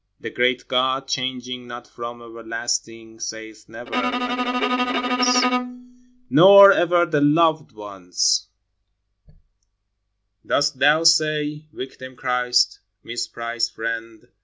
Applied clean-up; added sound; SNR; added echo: none; Bowed string instrument; 1 dB; none.